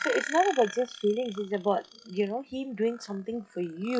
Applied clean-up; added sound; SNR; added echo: classical method WPE with log-MMSE.